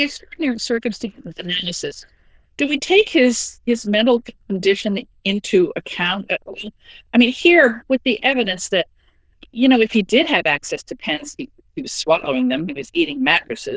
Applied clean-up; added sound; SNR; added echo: neural diffusion model UNIVERSE++.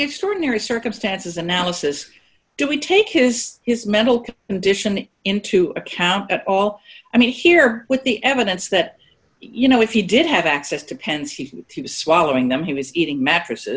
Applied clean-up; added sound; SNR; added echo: none; none; none; none.